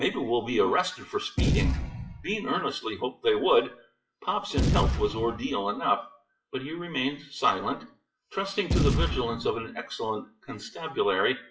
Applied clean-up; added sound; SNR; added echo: classical method WPE with log-MMSE.